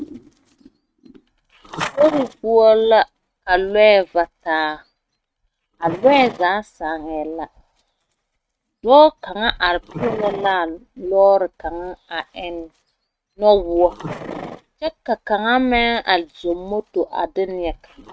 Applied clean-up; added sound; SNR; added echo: neural mask model RNNoise.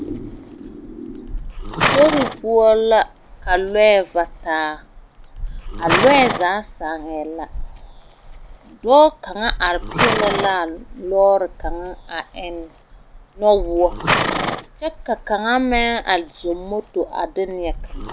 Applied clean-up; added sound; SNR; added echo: none; Livestock, farm animals, working animals; 6 dB; none.